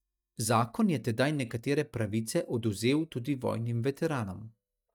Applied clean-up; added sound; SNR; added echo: neural mask model DeepFilterNet 3.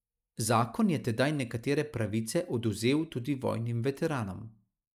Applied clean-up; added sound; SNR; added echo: neural mask model Resemble Enhance denoiser.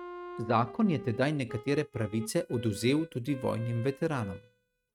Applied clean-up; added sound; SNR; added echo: neural mask model RNNoise.